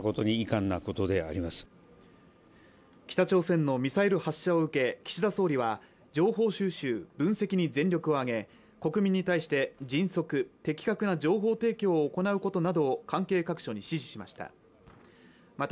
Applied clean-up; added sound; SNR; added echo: none; none; none; none.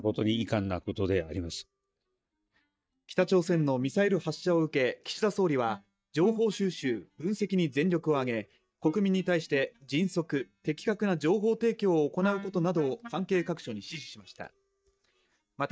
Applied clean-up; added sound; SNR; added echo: neural mask model DeepFilterNet 3.